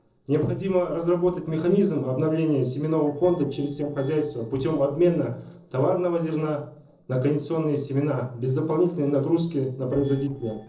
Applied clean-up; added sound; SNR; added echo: neural separator model SepFormer DNS4.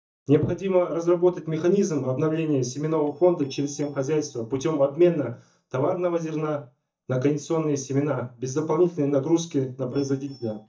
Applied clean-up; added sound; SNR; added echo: neural mask model DeepFilterNet 3.